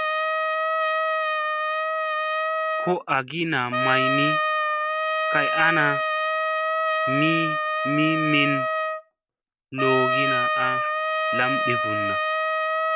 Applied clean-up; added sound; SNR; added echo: none; Trumpet; -4 dB; none.